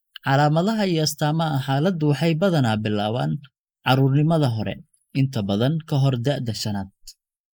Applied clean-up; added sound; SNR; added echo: neural mask model Resemble Enhance denoiser.